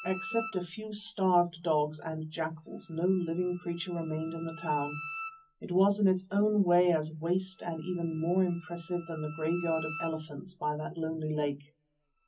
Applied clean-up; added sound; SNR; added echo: none; Bowed string instrument; 16 dB; reverberation time 0.3 s.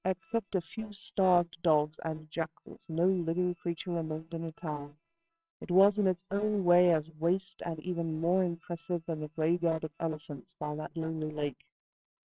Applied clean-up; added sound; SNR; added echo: neural separator model SepFormer WHAMR!.